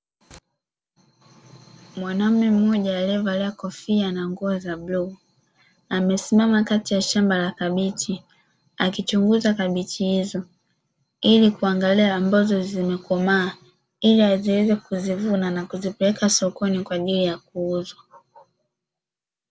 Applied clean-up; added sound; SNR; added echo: none; none; none; none.